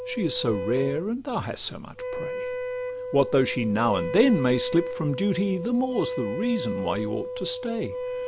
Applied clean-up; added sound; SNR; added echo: none; Wind instrument, woodwind instrument; 6 dB; none.